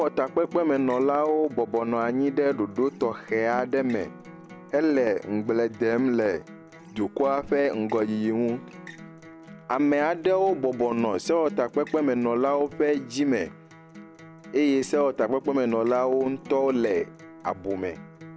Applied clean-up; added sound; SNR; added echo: none; Acoustic guitar; 18 dB; none.